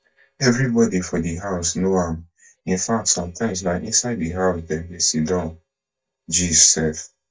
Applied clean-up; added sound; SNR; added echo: neural mask model DeepFilterNet 3.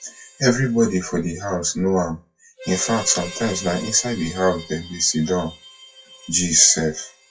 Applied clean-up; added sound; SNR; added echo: classical method WPE with log-MMSE.